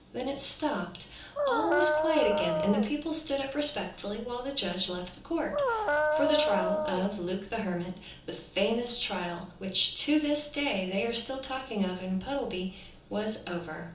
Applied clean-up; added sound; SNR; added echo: none; Dog; -3 dB; reverberation time 1.2 s.